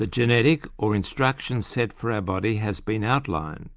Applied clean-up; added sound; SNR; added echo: none; none; none; none.